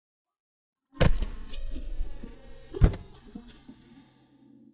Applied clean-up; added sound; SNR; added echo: neural mask model DeepFilterNet 3.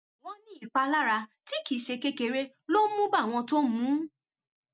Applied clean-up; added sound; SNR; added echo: none; none; none; none.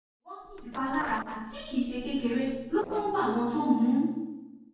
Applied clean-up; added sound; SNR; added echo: neural separator model SepFormer DNS4.